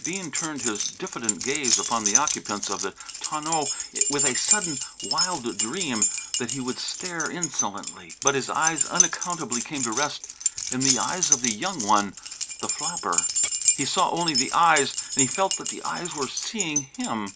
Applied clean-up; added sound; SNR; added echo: none; Keys jangling; -2 dB; none.